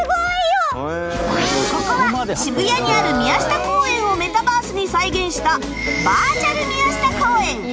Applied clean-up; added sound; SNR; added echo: none; none; none; none.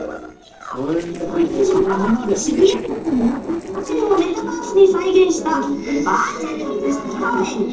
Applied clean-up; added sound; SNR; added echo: neural separator model SepFormer DNS4.